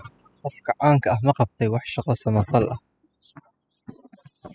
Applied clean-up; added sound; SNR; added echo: classical method spectral subtraction.